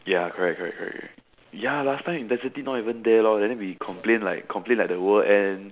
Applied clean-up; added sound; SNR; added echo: none; none; none; none.